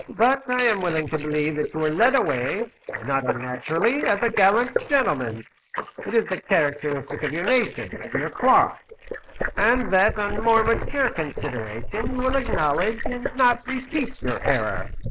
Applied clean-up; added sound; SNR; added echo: neural mask model Resemble Enhance denoiser.